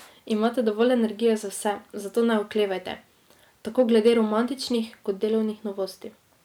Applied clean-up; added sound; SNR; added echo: none; none; none; none.